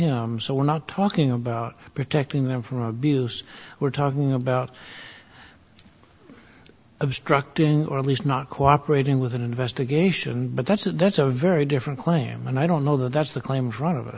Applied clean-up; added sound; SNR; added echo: none; none; none; none.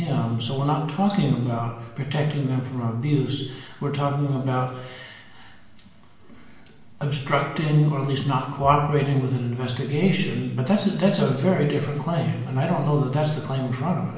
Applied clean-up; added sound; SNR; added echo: none; none; none; reverberation time 1.0 s.